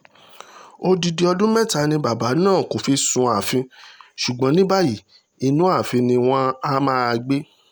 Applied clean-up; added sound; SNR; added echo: none; none; none; none.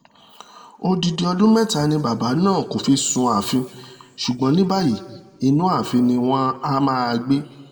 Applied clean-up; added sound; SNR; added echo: none; none; none; reverberation time 1.2 s.